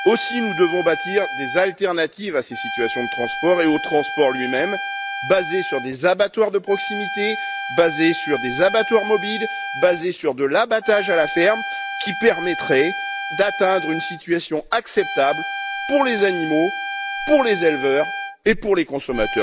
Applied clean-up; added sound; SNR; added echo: none; Trumpet; 8 dB; none.